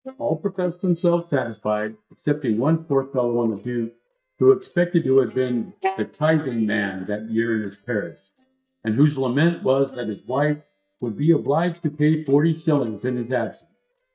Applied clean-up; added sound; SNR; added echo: neural mask model DeepFilterNet 3.